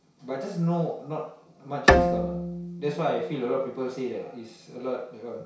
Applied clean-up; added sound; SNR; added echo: none; Bowed string instrument; -4 dB; reverberation time 0.6 s.